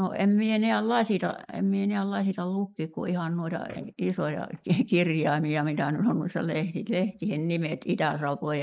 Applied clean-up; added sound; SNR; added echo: neural mask model Resemble Enhance denoiser.